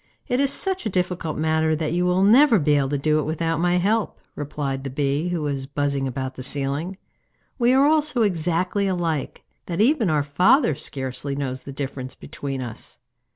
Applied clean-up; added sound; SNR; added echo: none; none; none; none.